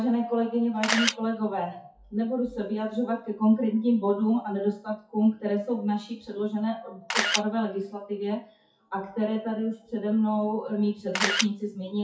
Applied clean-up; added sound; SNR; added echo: classical method WPE with log-MMSE.